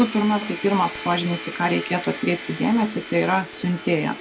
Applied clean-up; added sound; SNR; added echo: none; Domestic sounds, home sounds; 12 dB; none.